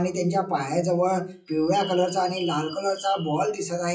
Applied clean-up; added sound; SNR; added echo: classical method WPE with log-MMSE.